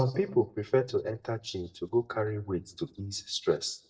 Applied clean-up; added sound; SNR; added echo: neural mask model DeepFilterNet 3.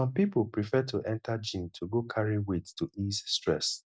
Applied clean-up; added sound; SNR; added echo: none; none; none; none.